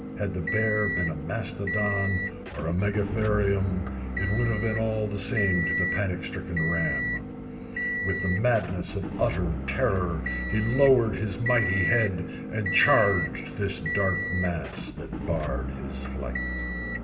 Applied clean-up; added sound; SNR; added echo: none; Motor vehicle (road) / Engine; 3 dB; reverberation time 2.5 s.